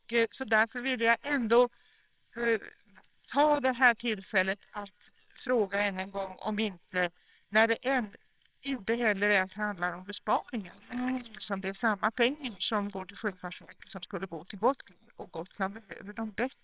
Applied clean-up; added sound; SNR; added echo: neural separator model SepFormer WHAMR!.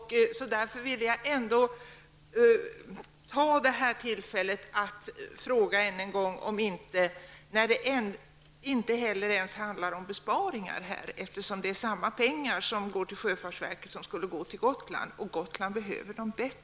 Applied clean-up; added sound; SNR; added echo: none; none; none; none.